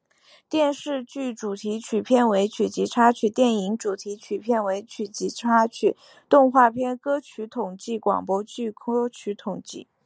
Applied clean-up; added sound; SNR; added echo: none; none; none; none.